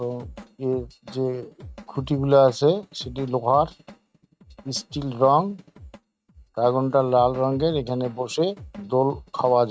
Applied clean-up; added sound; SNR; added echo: neural mask model RNNoise.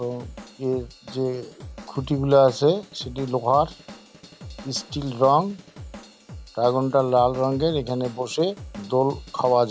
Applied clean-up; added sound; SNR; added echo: none; Drum / Drum kit; 18 dB; none.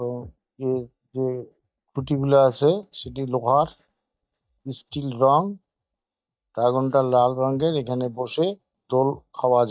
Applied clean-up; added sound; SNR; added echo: neural mask model DeepFilterNet 3.